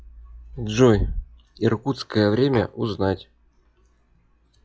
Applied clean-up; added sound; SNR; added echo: classical method log-MMSE.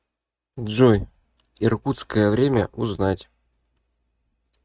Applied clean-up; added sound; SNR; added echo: neural mask model RNNoise.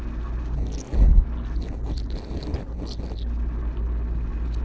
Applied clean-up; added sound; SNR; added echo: neural separator model SepFormer DNS4.